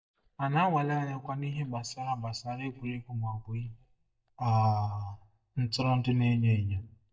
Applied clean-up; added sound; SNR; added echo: neural mask model DeepFilterNet 3.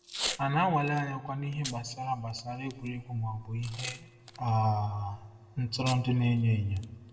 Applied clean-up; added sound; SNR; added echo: none; Packing tape, duct tape / Tearing; 13 dB; reverberation time 0.9 s.